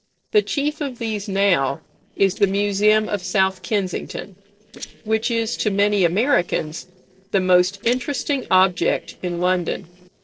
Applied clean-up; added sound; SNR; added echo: neural separator model SepFormer DNS4.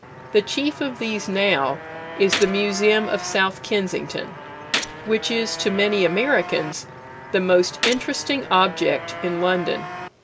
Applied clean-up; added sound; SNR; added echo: none; Motorcycle + Gunshot, gunfire; 10 dB; none.